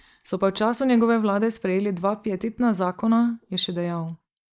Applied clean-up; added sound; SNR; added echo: neural mask model Resemble Enhance denoiser.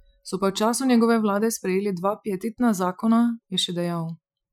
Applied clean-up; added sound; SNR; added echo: classical method Wiener filter.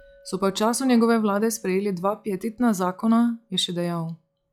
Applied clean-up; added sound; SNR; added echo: classical method log-MMSE.